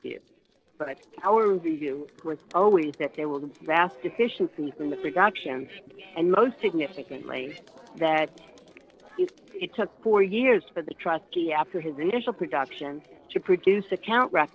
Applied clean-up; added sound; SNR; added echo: neural separator model SepFormer DNS4.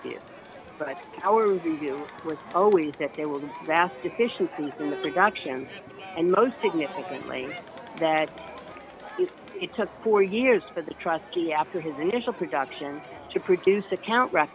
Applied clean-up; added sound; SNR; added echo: none; Crowd; 15 dB; none.